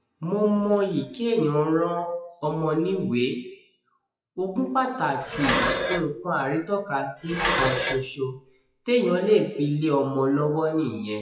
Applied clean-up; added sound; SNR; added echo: classical method WPE with log-MMSE.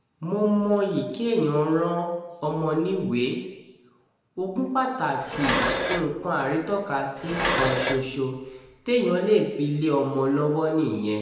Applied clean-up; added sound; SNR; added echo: none; Dishes, pots, and pans; 4 dB; reverberation time 1.0 s.